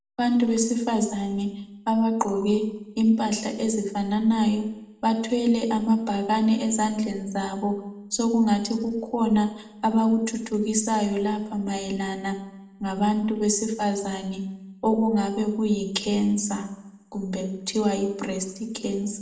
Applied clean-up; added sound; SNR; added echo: none; none; none; reverberation time 0.7 s.